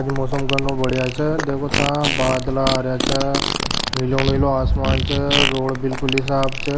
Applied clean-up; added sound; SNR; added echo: none; Fart + Writing; 1 dB; none.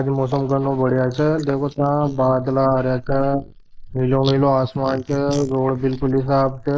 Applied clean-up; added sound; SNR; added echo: neural mask model Resemble Enhance denoiser.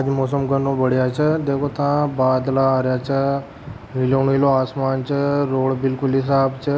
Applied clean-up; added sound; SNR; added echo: none; none; none; none.